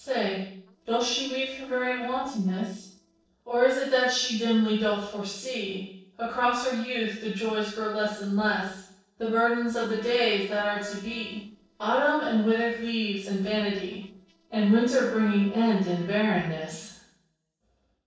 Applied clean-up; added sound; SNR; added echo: neural separator model SepFormer DNS4.